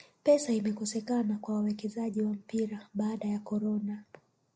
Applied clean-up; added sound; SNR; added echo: none; none; none; none.